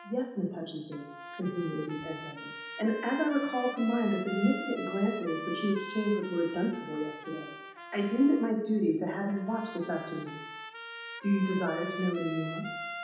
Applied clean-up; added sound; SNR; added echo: none; Trumpet; 11 dB; reverberation time 0.9 s.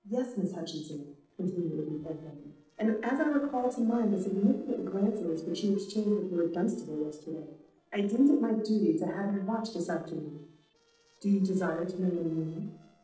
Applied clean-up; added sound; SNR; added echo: neural separator model SepFormer DNS4.